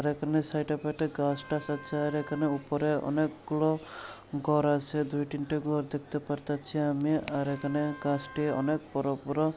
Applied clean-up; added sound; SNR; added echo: none; Crack + Wind instrument, woodwind instrument; 19 dB; none.